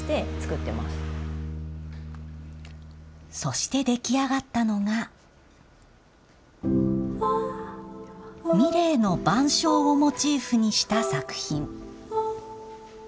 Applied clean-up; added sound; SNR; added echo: none; none; none; none.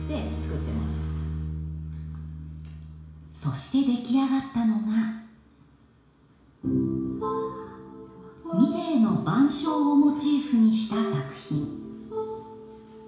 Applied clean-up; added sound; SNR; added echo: none; none; none; reverberation time 0.7 s.